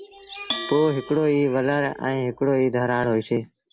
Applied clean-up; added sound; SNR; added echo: none; Bell; 14 dB; none.